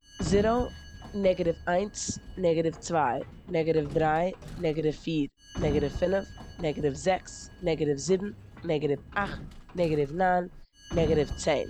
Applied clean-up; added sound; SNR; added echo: none; Sliding door; 11 dB; none.